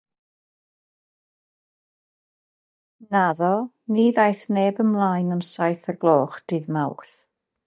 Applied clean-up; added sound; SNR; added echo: neural mask model DeepFilterNet 3.